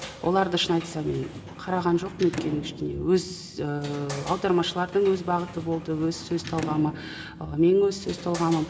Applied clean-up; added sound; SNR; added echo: none; Sliding door / Slam; 13 dB; reverberation time 2.6 s.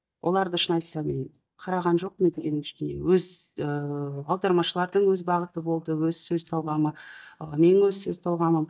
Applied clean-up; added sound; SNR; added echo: neural mask model DeepFilterNet 3.